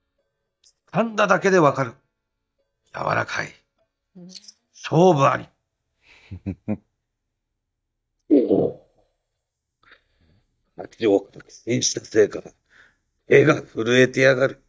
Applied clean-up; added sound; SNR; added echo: neural mask model DeepFilterNet 3.